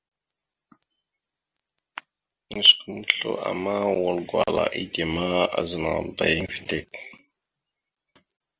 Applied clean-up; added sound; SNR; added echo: none; none; none; none.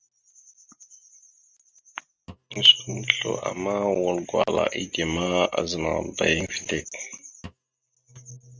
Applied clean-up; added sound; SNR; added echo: neural mask model RNNoise.